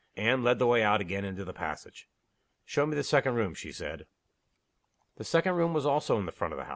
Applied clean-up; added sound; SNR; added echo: none; none; none; none.